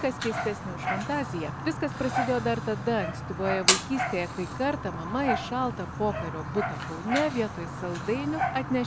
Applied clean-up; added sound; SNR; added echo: none; Dog + Fire; 2 dB; none.